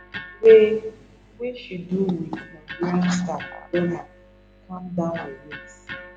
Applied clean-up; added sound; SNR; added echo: none; Electric guitar; 17 dB; none.